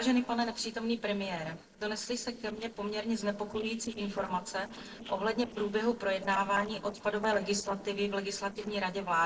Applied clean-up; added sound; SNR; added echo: neural separator model SepFormer DNS4.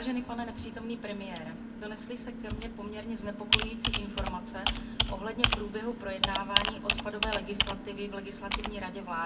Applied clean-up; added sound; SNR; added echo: none; Computer keyboard; -4 dB; reverberation time 0.1 s.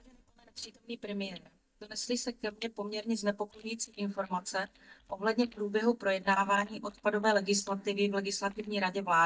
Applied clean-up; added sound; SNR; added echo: neural mask model DeepFilterNet 3.